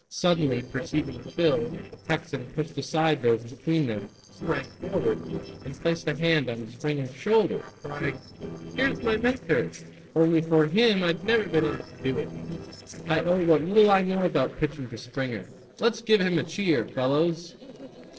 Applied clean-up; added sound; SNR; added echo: neural separator model SepFormer DNS4.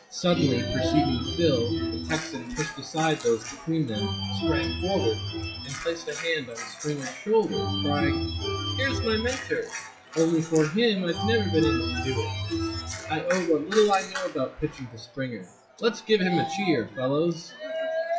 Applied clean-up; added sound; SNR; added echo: classical method WPE with log-MMSE.